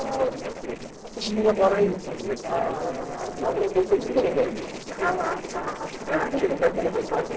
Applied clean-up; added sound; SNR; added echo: neural separator model SepFormer DNS4.